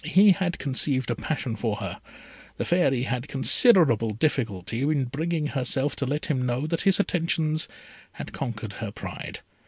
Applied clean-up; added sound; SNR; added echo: none; none; none; none.